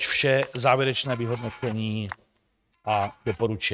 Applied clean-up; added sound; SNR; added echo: neural mask model RNNoise.